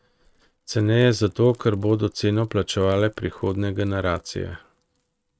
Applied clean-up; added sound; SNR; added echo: neural mask model RNNoise.